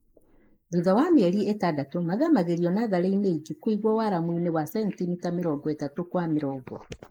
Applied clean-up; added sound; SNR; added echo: neural mask model Resemble Enhance denoiser.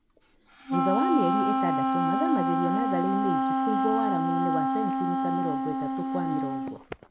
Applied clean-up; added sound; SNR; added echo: none; Wind instrument, woodwind instrument; -5 dB; none.